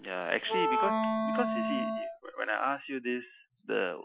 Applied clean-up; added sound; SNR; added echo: classical method Wiener filter.